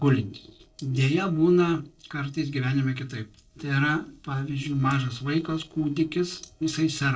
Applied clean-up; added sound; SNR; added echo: neural separator model SepFormer DNS4.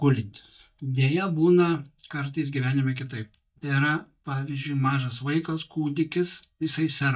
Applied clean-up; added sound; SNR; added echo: neural mask model DeepFilterNet 3.